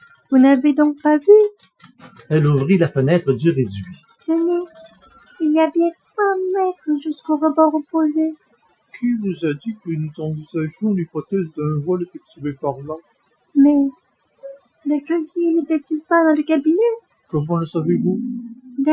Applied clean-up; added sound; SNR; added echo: classical method Wiener filter.